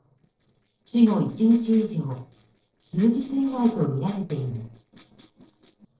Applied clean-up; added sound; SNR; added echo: neural separator model SepFormer DNS4.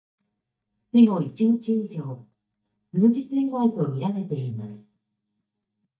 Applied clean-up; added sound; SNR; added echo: neural mask model DeepFilterNet 3.